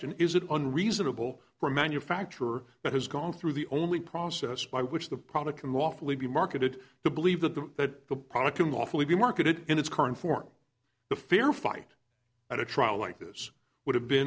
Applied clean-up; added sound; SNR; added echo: none; none; none; none.